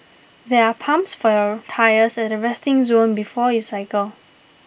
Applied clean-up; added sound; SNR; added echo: none; none; none; none.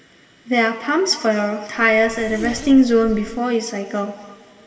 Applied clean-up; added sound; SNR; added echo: none; Zipper (clothing); 14 dB; reverberation time 2.2 s.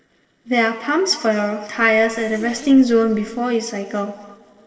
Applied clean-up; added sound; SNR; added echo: neural separator model SepFormer DNS4.